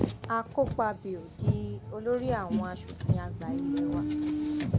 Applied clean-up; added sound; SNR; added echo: none; Car; -3 dB; none.